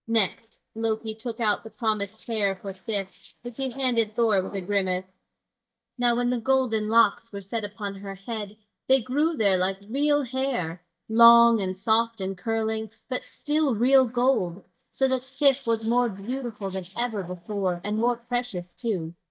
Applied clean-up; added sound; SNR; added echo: neural mask model DeepFilterNet 3.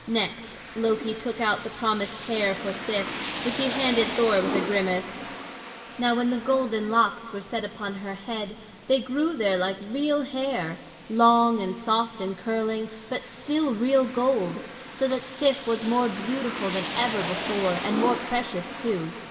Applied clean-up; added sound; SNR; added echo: none; Rain; 9 dB; reverberation time 1.6 s.